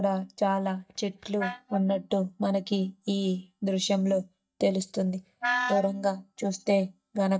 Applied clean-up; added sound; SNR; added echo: neural mask model DeepFilterNet 3.